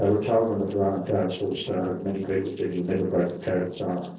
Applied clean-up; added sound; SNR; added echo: neural separator model SepFormer DNS4.